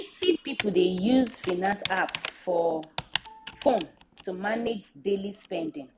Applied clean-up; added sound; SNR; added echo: none; Computer keyboard; 13 dB; none.